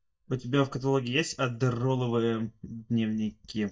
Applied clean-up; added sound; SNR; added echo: neural mask model DeepFilterNet 3.